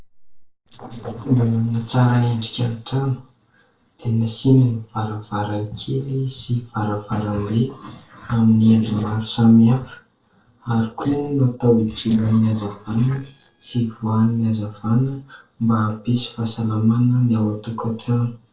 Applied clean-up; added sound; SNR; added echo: neural separator model SepFormer DNS4.